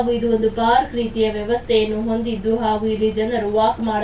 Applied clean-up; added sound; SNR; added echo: none; Engine; 17 dB; reverberation time 0.2 s.